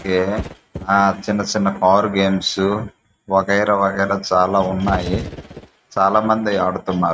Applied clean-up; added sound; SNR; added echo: neural mask model RNNoise.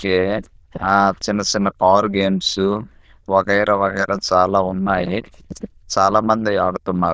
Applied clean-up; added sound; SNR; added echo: neural diffusion model UNIVERSE++.